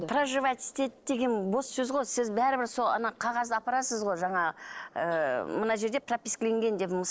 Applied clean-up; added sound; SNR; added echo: neural separator model SepFormer DNS4.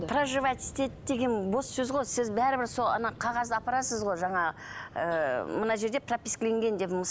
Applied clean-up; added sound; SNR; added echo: none; Waves, surf; 19 dB; none.